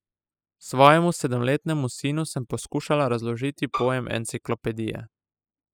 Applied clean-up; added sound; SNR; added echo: classical method spectral subtraction.